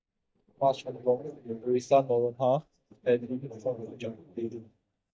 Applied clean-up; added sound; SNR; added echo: neural mask model DeepFilterNet 3.